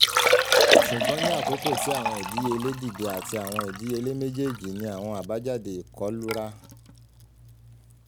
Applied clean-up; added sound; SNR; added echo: none; Liquid; -5 dB; none.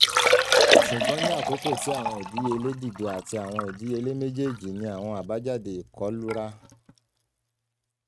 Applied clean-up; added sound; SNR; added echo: neural mask model RNNoise.